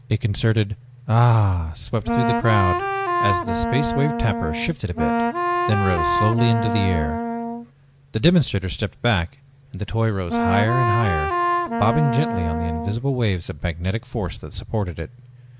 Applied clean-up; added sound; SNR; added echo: none; Wind instrument, woodwind instrument; 0 dB; none.